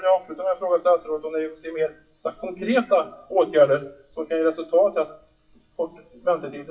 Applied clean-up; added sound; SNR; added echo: classical method WPE with log-MMSE.